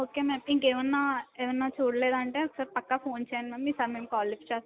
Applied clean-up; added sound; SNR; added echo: none; none; none; none.